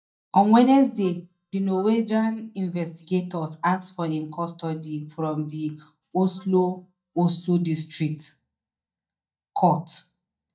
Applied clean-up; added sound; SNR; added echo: neural mask model DeepFilterNet 3.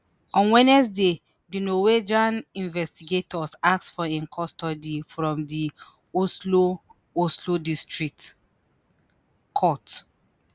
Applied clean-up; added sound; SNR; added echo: none; none; none; none.